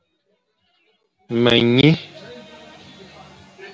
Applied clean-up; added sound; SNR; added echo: none; none; none; none.